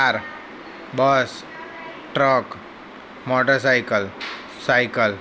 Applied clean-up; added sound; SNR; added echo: none; none; none; none.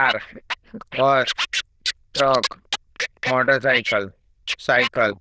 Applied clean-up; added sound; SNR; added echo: neural diffusion model UNIVERSE++.